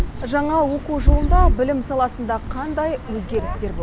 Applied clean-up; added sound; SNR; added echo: none; Bird vocalization, bird call, bird song; -1 dB; none.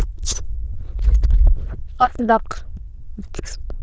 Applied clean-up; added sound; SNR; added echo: neural diffusion model UNIVERSE++.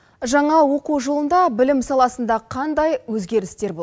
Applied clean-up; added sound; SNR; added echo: none; none; none; none.